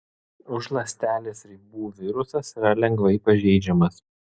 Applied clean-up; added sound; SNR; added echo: none; none; none; none.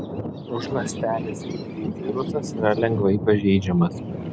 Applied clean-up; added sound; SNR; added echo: none; Thunder; 6 dB; none.